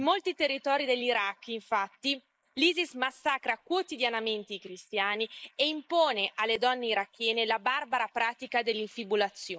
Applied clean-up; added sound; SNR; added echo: neural mask model Resemble Enhance denoiser.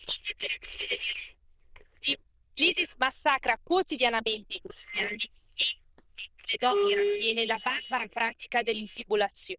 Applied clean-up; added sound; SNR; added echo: neural diffusion model UNIVERSE++.